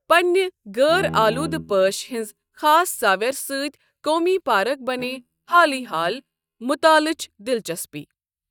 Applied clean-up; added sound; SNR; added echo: neural mask model DeepFilterNet 3.